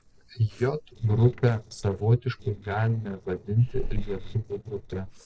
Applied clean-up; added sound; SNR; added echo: neural separator model SepFormer DNS4.